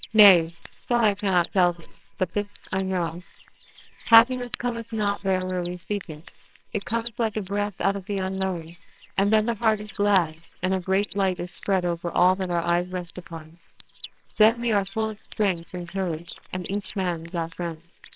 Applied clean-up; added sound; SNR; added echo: neural separator model SepFormer WHAMR!.